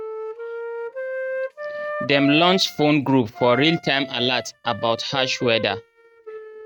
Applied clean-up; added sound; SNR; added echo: neural mask model RNNoise.